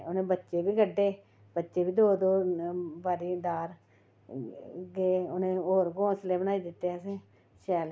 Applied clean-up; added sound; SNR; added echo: none; none; none; none.